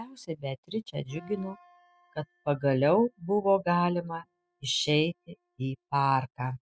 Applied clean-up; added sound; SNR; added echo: classical method spectral subtraction.